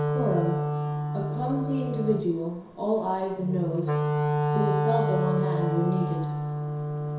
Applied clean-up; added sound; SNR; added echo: none; Wind instrument, woodwind instrument; -2 dB; reverberation time 0.7 s.